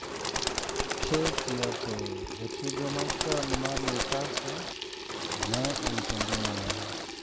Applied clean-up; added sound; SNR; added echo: none; Bird + Sink (filling or washing) / Water tap, faucet; -4 dB; none.